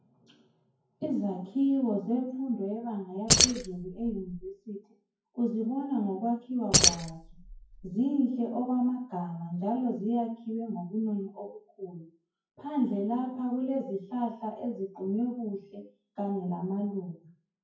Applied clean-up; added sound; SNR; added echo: classical method WPE with log-MMSE.